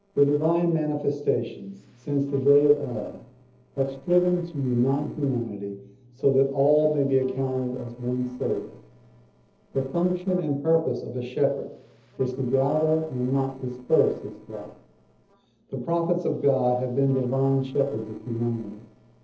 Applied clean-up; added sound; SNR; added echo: neural separator model SepFormer DNS4.